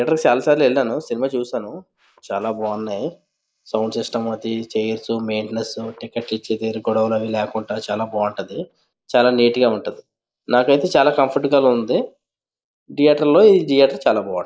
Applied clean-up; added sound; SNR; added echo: neural mask model Resemble Enhance denoiser.